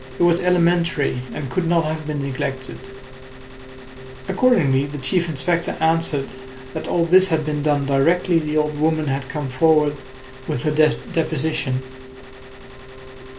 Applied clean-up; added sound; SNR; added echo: none; Keyboard (musical) + Gunshot, gunfire; 16 dB; none.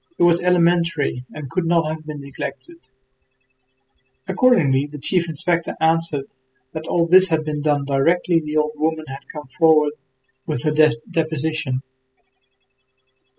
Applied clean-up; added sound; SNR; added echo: classical method spectral subtraction.